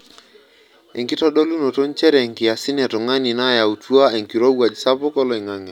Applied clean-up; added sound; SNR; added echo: none; none; none; none.